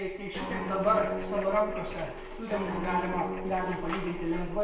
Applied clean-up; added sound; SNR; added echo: none; Guitar; 6 dB; reverberation time 0.6 s.